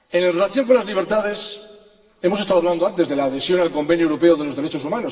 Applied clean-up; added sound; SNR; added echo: none; none; none; reverberation time 1.3 s.